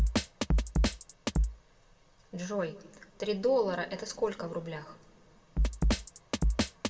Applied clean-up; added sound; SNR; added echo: none; Drum kit; -4 dB; reverberation time 1.1 s.